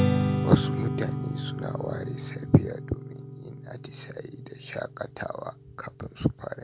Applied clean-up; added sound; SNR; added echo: none; Strum; 2 dB; none.